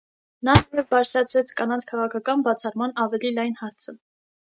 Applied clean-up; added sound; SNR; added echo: neural mask model RNNoise.